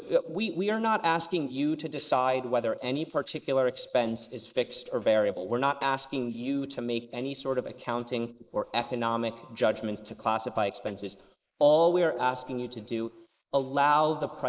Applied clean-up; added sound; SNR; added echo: neural mask model Resemble Enhance denoiser.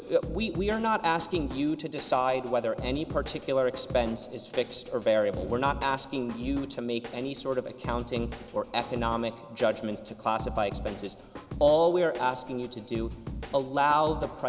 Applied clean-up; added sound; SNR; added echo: none; Drum kit; 12 dB; none.